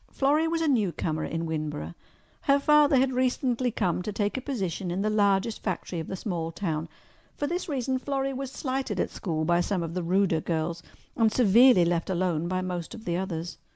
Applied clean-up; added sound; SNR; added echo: none; none; none; none.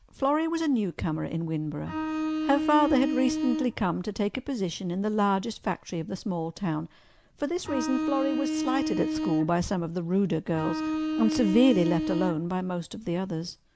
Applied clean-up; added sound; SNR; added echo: none; Bowed string instrument; 2 dB; none.